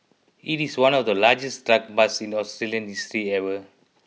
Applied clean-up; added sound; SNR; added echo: none; none; none; none.